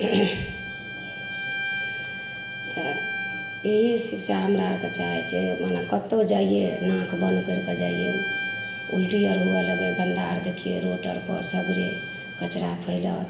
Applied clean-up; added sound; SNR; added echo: none; Bowed string instrument; 8 dB; reverberation time 0.8 s.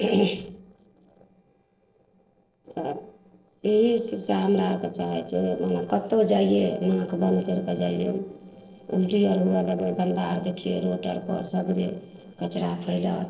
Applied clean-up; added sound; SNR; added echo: neural separator model SepFormer DNS4.